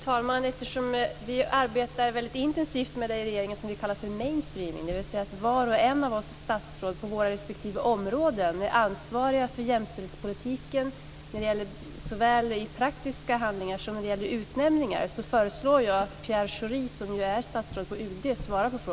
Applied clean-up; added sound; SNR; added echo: none; Car; 16 dB; none.